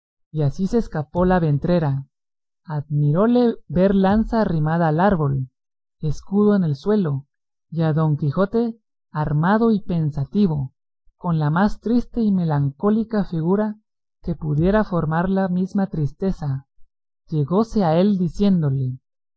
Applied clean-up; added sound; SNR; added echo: neural mask model DeepFilterNet 3.